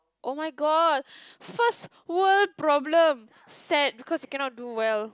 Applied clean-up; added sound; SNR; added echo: none; none; none; none.